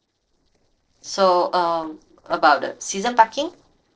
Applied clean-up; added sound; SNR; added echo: neural separator model SepFormer DNS4.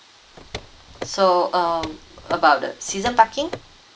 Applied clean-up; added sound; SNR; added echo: none; Car; 16 dB; none.